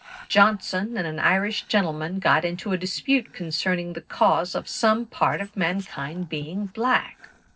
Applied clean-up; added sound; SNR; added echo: neural separator model SepFormer DNS4.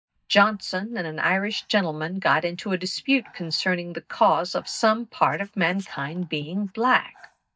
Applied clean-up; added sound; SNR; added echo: neural mask model DeepFilterNet 3.